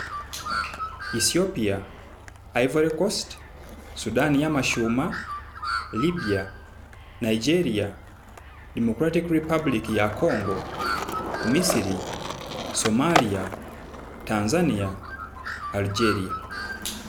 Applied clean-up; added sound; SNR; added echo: none; Bird + Skateboard; 7 dB; none.